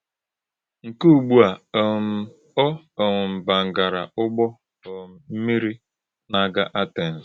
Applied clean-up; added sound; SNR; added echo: none; none; none; none.